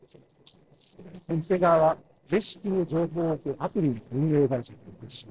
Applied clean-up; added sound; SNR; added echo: neural separator model SepFormer DNS4.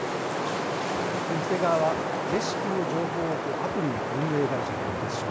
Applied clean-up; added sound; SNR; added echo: none; Wind; -2 dB; none.